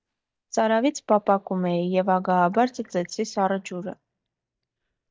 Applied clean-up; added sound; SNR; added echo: neural mask model DeepFilterNet 3.